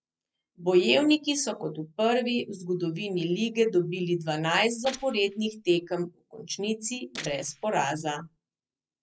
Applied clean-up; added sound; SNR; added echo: neural separator model SepFormer DNS4.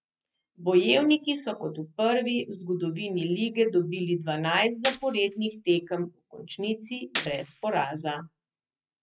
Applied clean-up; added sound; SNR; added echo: neural mask model RNNoise.